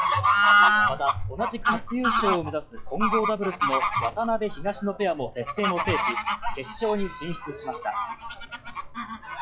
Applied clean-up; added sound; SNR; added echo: classical method log-MMSE.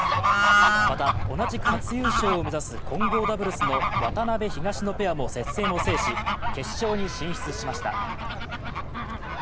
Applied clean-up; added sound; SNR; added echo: none; Bird / Fowl; -4 dB; none.